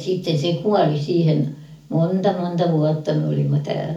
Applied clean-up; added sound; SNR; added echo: none; none; none; reverberation time 0.4 s.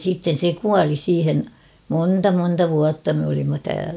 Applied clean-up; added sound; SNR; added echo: none; none; none; none.